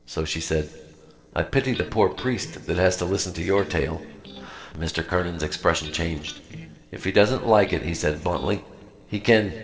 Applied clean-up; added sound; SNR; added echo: neural separator model SepFormer DNS4.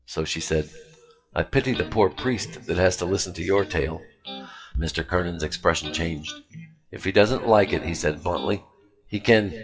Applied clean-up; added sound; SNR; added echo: classical method WPE with log-MMSE.